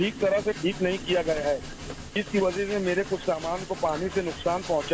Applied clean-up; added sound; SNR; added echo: none; Train; 12 dB; none.